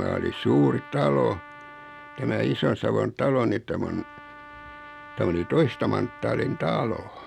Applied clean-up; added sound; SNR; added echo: none; Trumpet; 19 dB; none.